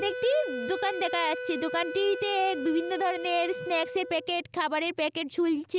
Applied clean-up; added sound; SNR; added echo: none; Wind instrument, woodwind instrument; 8 dB; none.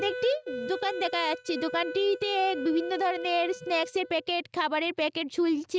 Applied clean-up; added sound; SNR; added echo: neural mask model RNNoise.